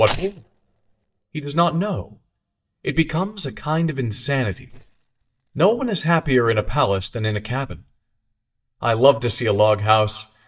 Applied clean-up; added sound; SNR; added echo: neural mask model DeepFilterNet 3.